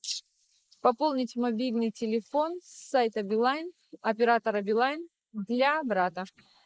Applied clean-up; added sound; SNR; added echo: neural mask model Resemble Enhance denoiser.